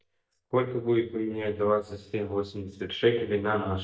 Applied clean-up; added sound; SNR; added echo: neural mask model DeepFilterNet 3.